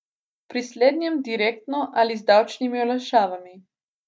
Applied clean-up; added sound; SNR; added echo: none; none; none; none.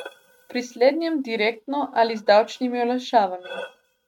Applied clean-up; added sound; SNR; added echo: neural mask model RNNoise.